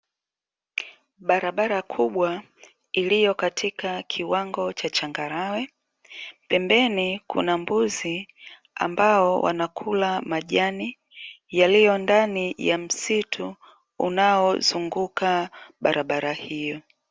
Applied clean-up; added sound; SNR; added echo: none; none; none; none.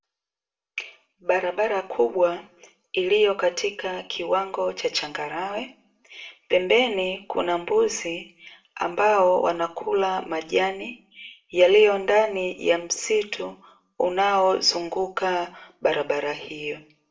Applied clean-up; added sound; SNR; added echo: none; none; none; reverberation time 0.3 s.